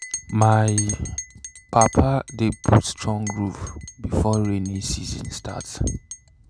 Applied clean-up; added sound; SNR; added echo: none; Chink, clink; 13 dB; none.